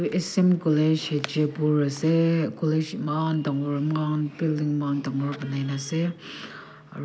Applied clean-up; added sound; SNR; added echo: none; none; none; none.